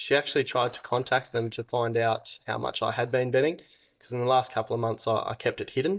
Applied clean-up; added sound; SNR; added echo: neural mask model DeepFilterNet 3.